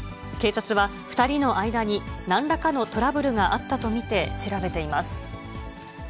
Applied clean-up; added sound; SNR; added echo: none; none; none; none.